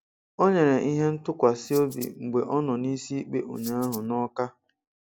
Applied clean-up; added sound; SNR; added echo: none; Rattle (instrument); 16 dB; none.